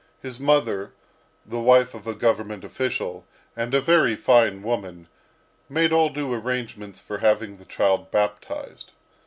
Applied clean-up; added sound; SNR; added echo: none; none; none; none.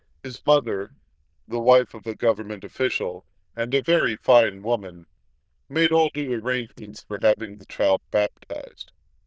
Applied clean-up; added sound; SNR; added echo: neural diffusion model UNIVERSE++.